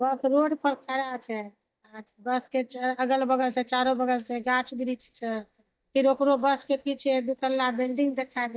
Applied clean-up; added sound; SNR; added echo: neural mask model DeepFilterNet 3.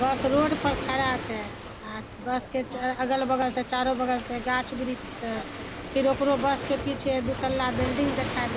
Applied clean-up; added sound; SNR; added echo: none; Waves, surf; 7 dB; none.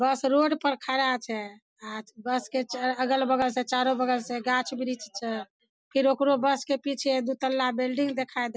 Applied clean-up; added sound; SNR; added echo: none; none; none; none.